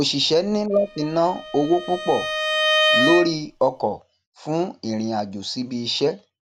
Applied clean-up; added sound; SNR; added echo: none; Bowed string instrument; 2 dB; none.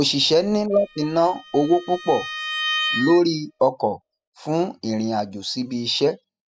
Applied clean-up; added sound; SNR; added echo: classical method spectral subtraction.